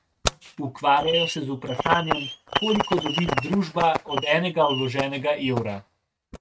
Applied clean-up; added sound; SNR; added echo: neural mask model RNNoise.